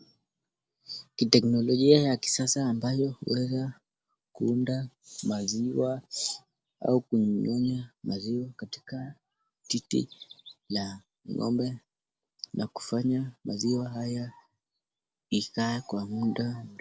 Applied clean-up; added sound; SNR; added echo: none; none; none; none.